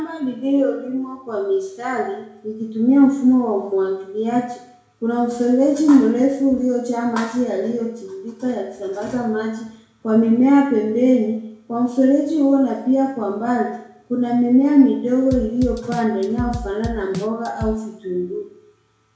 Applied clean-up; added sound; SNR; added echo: none; Drum / Drum kit; 11 dB; reverberation time 0.6 s.